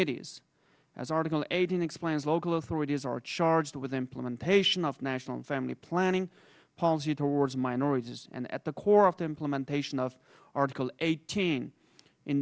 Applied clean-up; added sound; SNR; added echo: none; none; none; none.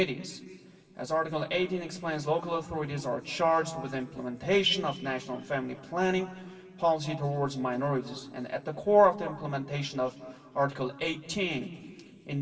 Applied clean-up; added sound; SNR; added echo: none; none; none; reverberation time 2.6 s.